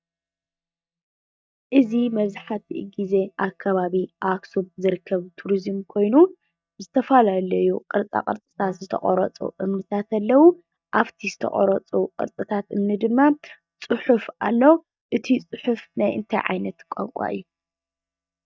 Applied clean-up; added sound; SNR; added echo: neural mask model DeepFilterNet 3.